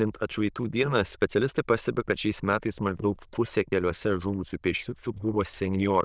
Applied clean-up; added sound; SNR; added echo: neural diffusion model UNIVERSE++.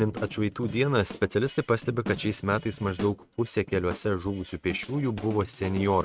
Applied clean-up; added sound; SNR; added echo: neural mask model RNNoise.